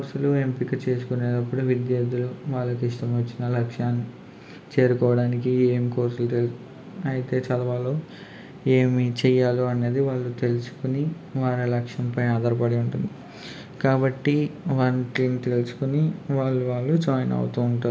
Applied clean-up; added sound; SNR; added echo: none; none; none; none.